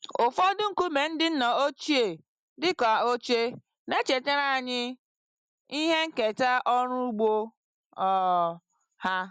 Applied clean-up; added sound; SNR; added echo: none; none; none; none.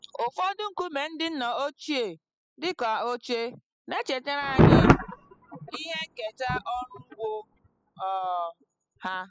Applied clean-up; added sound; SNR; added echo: classical method spectral subtraction.